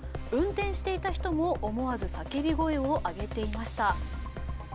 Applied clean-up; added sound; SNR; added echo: none; none; none; none.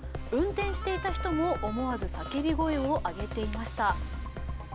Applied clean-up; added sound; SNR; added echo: none; Harmonica; 15 dB; none.